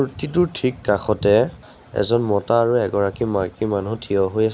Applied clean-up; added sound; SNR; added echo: none; none; none; none.